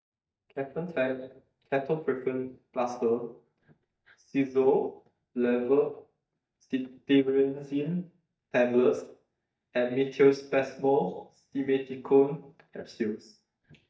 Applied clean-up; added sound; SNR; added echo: neural mask model DeepFilterNet 3.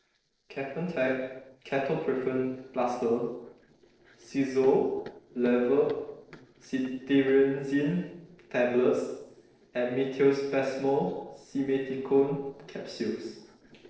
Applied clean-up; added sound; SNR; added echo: neural separator model SepFormer DNS4.